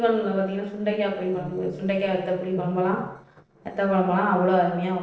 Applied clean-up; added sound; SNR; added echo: neural separator model SepFormer DNS4.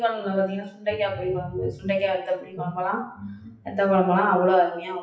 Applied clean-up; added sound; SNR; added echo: classical method WPE with log-MMSE.